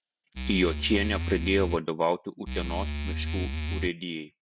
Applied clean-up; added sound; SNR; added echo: neural mask model RNNoise.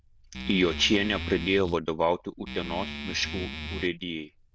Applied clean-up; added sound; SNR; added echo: neural diffusion model UNIVERSE++.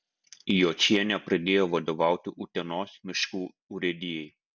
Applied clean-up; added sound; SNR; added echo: none; none; none; none.